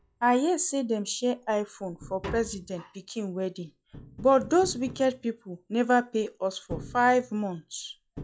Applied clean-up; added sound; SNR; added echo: classical method log-MMSE.